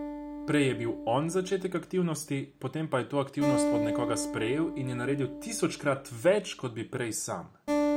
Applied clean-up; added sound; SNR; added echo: none; Acoustic guitar; 4 dB; none.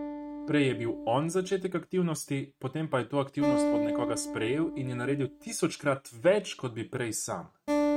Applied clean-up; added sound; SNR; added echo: neural mask model RNNoise.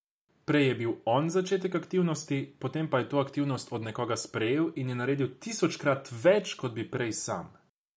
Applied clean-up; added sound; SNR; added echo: none; none; none; none.